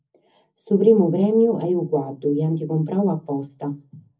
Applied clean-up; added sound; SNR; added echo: none; none; none; reverberation time 0.3 s.